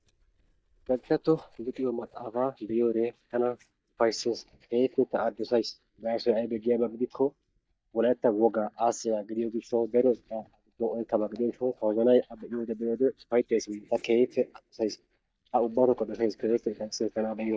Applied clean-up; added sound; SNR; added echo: neural mask model DeepFilterNet 3.